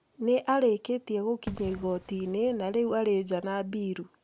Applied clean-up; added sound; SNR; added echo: none; Fireworks; 18 dB; none.